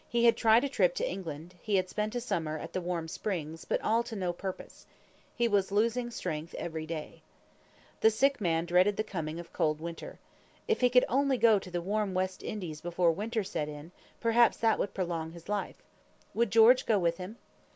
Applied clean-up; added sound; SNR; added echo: none; none; none; none.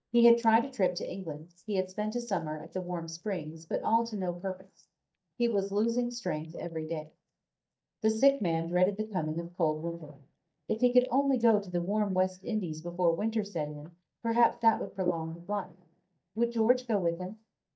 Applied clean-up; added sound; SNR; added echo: neural mask model DeepFilterNet 3.